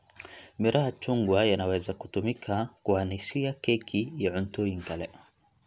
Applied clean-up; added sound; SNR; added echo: none; none; none; none.